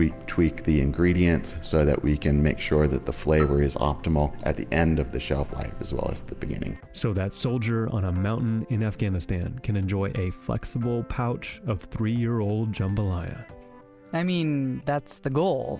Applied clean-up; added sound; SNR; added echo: none; Bowed string instrument; 17 dB; none.